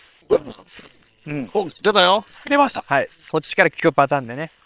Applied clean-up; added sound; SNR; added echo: neural separator model SepFormer WHAM!.